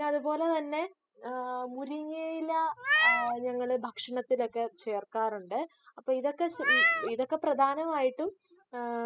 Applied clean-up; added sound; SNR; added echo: classical method spectral subtraction.